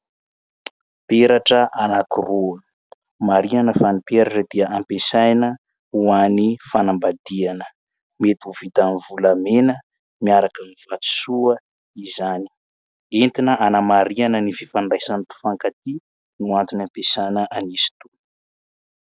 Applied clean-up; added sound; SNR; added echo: none; none; none; none.